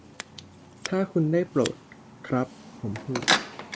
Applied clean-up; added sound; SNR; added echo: none; Scissors; 4 dB; none.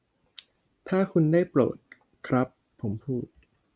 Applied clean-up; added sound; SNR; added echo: none; none; none; none.